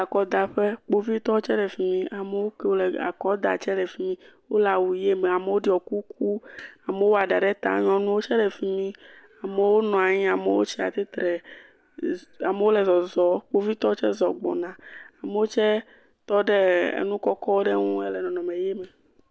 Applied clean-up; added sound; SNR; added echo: none; none; none; none.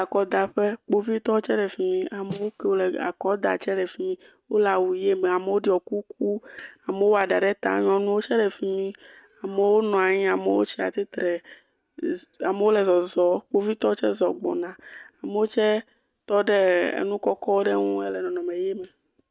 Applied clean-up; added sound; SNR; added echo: neural mask model RNNoise.